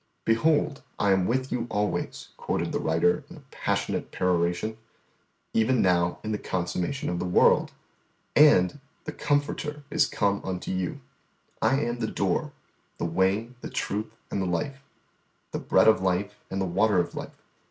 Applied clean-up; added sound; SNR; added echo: none; none; none; none.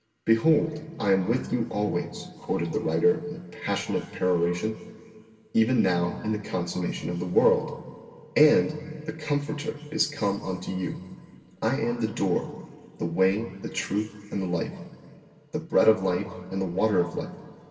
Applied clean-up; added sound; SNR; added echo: none; none; none; reverberation time 2.2 s.